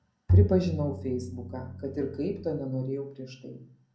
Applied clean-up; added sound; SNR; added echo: none; Bowed string instrument; -3 dB; reverberation time 0.6 s.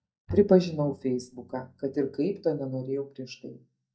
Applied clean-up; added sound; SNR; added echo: neural mask model DeepFilterNet 3.